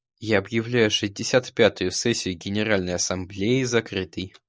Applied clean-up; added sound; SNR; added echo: neural mask model Resemble Enhance denoiser.